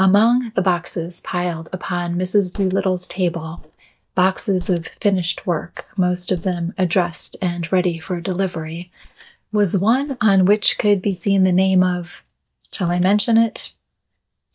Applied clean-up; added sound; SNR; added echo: neural mask model DeepFilterNet 3.